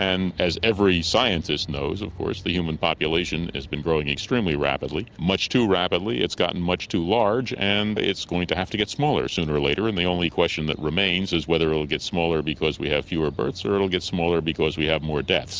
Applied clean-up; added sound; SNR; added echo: none; none; none; none.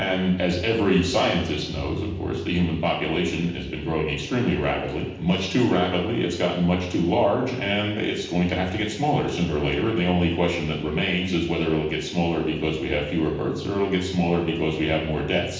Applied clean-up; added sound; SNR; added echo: none; none; none; reverberation time 0.9 s.